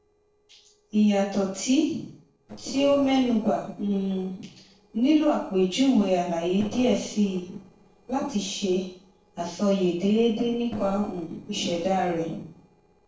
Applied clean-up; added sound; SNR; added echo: neural separator model SepFormer DNS4.